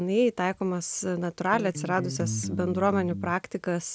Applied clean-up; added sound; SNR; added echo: none; Electric guitar; 6 dB; none.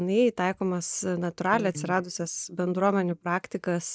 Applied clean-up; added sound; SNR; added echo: neural mask model DeepFilterNet 3.